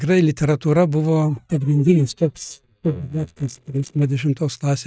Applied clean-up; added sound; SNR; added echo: neural mask model DeepFilterNet 3.